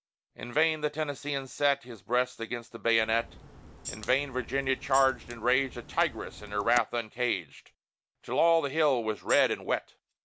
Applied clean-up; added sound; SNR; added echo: none; Tambourine + Crack; 15 dB; none.